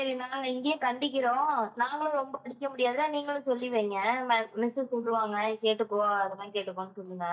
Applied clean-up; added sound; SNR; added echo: neural mask model DeepFilterNet 3.